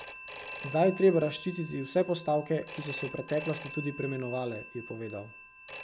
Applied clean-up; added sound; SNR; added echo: none; Telephone; 13 dB; none.